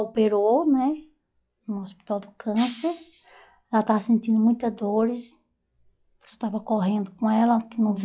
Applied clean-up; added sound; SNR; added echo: classical method log-MMSE.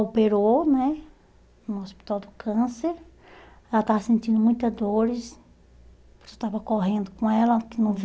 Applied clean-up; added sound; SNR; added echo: none; none; none; none.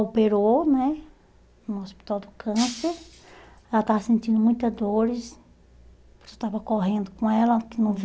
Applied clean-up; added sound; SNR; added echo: none; Shatter; 14 dB; none.